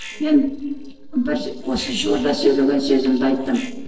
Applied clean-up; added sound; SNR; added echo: neural separator model SepFormer DNS4.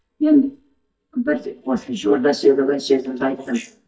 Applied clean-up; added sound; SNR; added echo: neural mask model DeepFilterNet 3.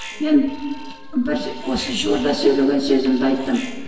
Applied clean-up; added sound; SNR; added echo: none; Alarm; 12 dB; reverberation time 1.4 s.